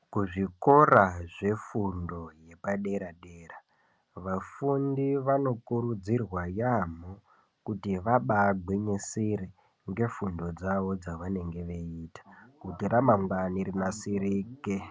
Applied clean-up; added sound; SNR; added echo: none; none; none; none.